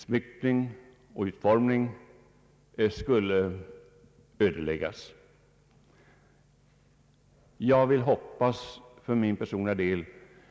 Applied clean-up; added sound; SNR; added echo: none; none; none; none.